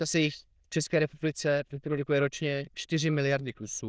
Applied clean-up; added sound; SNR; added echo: neural diffusion model UNIVERSE++.